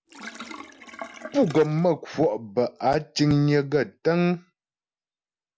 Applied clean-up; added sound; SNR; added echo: none; Sink (filling or washing); 17 dB; none.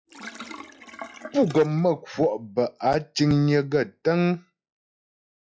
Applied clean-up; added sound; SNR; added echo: classical method log-MMSE.